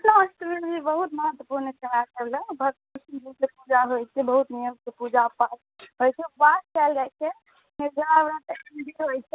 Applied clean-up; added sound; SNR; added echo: none; none; none; none.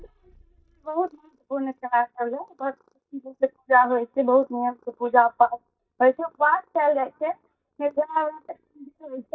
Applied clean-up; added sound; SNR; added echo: neural mask model DeepFilterNet 3.